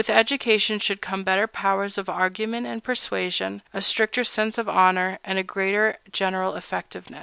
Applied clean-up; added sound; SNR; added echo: none; none; none; none.